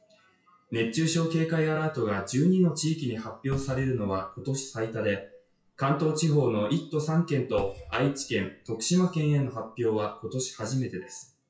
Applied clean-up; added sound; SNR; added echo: classical method WPE with log-MMSE.